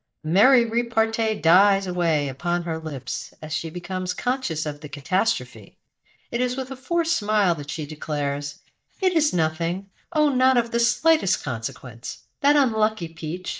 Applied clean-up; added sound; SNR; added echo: neural mask model DeepFilterNet 3.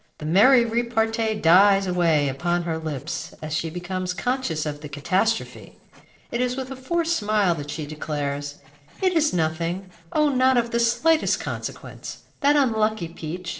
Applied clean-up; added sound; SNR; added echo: neural separator model SepFormer DNS4.